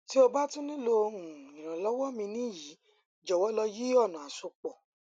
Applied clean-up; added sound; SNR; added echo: none; none; none; none.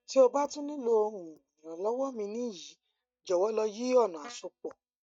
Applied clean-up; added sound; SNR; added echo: neural mask model DeepFilterNet 3.